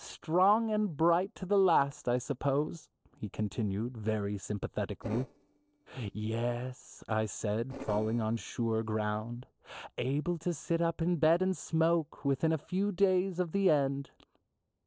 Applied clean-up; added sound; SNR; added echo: neural separator model SepFormer DNS4.